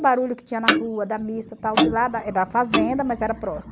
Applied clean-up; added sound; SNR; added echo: none; Clock; 3 dB; none.